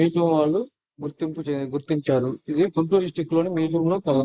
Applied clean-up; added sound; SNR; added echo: neural mask model Resemble Enhance denoiser.